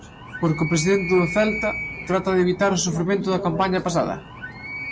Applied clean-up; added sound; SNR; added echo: none; Animal; 12 dB; none.